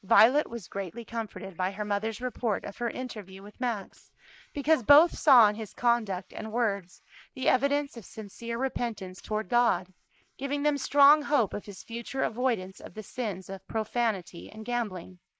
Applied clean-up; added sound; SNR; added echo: neural mask model Resemble Enhance denoiser.